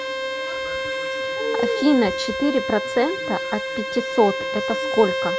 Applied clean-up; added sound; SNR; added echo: none; Bowed string instrument; 3 dB; none.